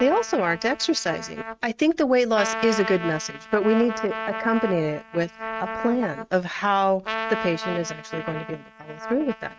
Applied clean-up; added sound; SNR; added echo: neural mask model RNNoise.